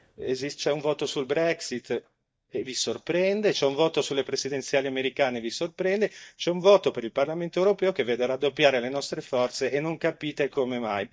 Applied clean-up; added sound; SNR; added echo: neural mask model DeepFilterNet 3.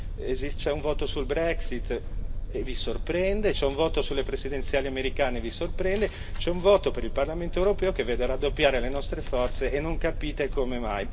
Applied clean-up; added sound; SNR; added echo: none; Boat, Water vehicle; 3 dB; reverberation time 1.4 s.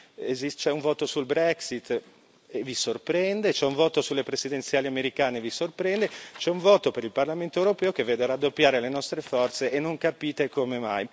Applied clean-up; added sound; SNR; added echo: none; none; none; none.